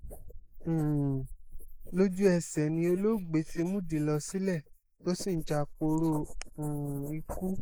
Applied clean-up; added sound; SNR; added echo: neural mask model Resemble Enhance denoiser.